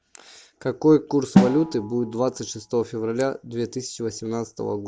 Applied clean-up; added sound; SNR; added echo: none; Snare drum; 3 dB; none.